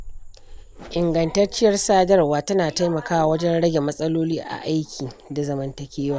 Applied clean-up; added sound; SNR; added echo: none; Frog; 20 dB; none.